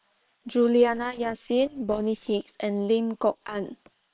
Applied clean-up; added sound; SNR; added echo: neural separator model SepFormer WHAM!.